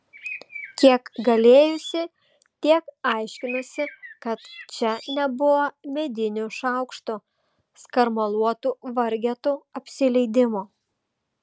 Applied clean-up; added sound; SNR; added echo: none; Bird; 16 dB; none.